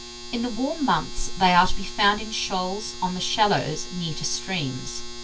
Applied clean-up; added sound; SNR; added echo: none; Domestic sounds, home sounds; 14 dB; reverberation time 0.1 s.